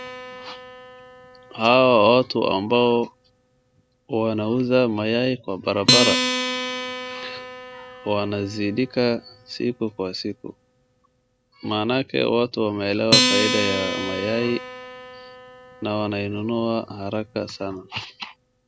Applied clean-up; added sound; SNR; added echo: none; Acoustic guitar; 5 dB; none.